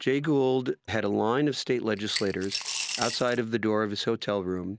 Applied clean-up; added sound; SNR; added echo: none; Coin (dropping) / Glass; 8 dB; none.